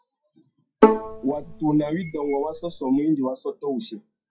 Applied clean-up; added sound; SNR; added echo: classical method WPE with log-MMSE.